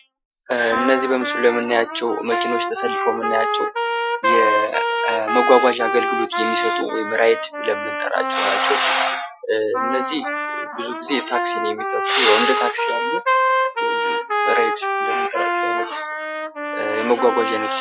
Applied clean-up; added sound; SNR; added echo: classical method Wiener filter.